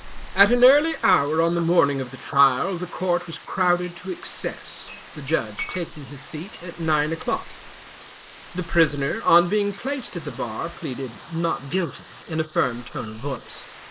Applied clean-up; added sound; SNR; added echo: neural mask model Resemble Enhance denoiser.